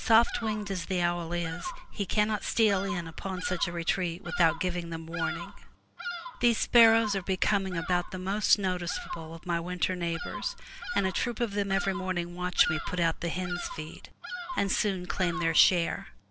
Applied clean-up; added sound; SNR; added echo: none; Bird vocalization, bird call, bird song; 11 dB; none.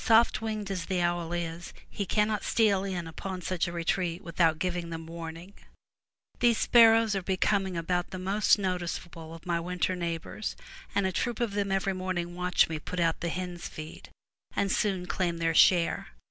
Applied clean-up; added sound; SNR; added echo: none; none; none; none.